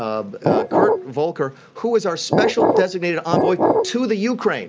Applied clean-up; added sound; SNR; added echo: none; Glass; -2 dB; none.